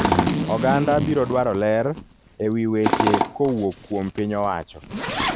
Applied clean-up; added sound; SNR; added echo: none; Zipper (clothing) + Tools; 2 dB; none.